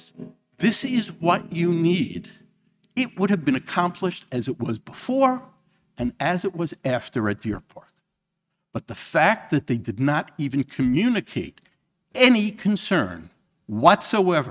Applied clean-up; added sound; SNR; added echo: neural mask model RNNoise.